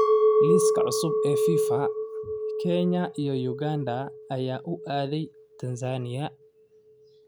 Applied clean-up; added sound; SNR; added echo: none; Chink, clink; -3 dB; none.